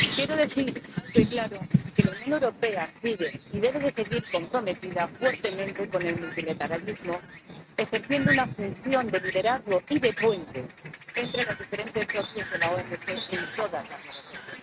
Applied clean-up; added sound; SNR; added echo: neural mask model RNNoise.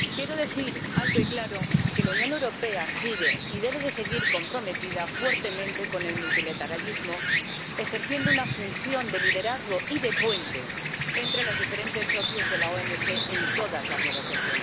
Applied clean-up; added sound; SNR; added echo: none; Insect; -4 dB; none.